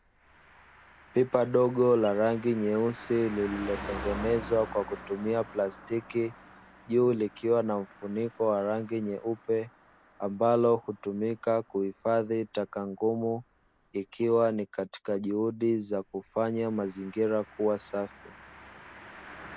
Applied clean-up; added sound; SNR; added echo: none; Car passing by; 18 dB; none.